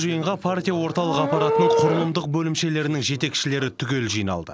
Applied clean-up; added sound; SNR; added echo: none; Livestock, farm animals, working animals; 4 dB; none.